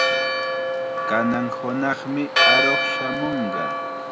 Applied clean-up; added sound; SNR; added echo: none; Church bell; -4 dB; none.